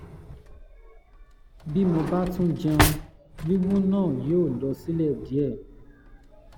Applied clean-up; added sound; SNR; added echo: none; Drawer open or close; 6 dB; none.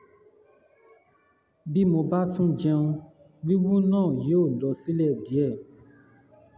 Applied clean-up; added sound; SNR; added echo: none; none; none; none.